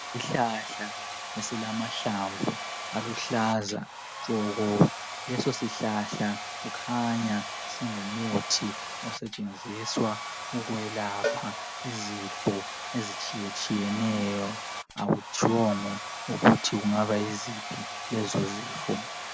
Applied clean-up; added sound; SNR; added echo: none; Domestic sounds, home sounds + Cowbell; 7 dB; none.